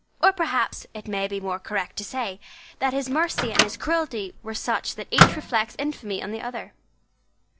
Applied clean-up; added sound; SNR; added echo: none; Microwave oven; -2 dB; none.